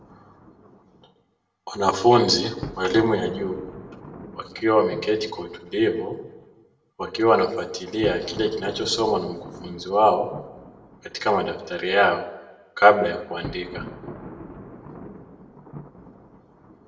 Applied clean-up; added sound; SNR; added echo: none; Thunder; 17 dB; reverberation time 0.6 s.